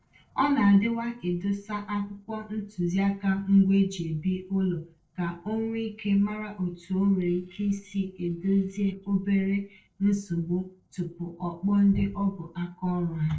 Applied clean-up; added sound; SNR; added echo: neural separator model SepFormer DNS4.